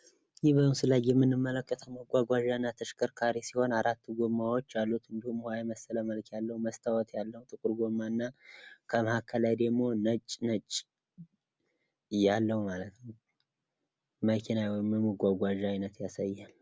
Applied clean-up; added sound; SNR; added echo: none; none; none; none.